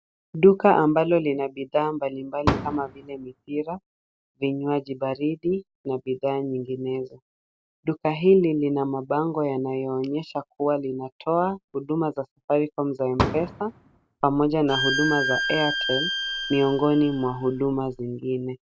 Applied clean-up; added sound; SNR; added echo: none; Fireworks + Bowed string instrument; 4 dB; none.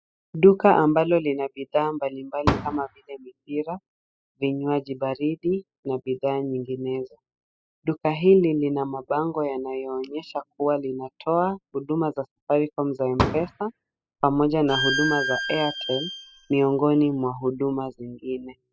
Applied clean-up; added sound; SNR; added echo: classical method spectral subtraction.